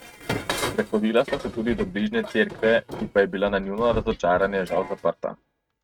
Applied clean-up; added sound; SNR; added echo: neural mask model RNNoise.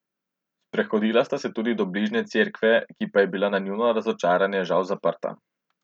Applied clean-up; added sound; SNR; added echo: none; none; none; none.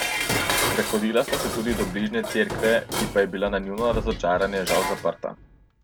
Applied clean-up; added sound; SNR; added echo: none; Dishes, pots, and pans; 4 dB; none.